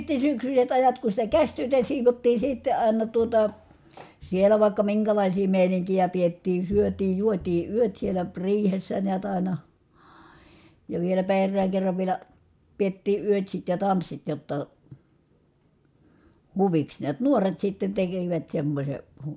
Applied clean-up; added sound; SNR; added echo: none; none; none; none.